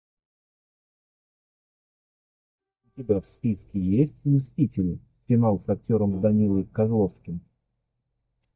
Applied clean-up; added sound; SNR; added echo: neural mask model DeepFilterNet 3.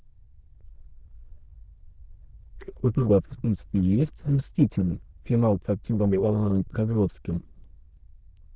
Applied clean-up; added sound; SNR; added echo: neural diffusion model UNIVERSE++.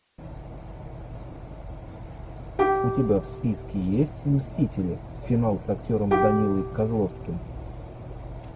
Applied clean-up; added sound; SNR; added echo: none; Plucked string instrument; 2 dB; none.